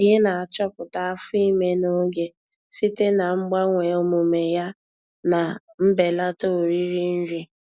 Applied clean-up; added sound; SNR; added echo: none; none; none; none.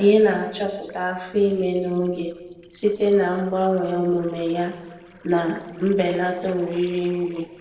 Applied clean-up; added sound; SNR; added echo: neural separator model SepFormer DNS4.